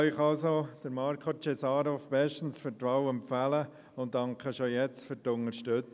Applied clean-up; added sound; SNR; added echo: none; none; none; none.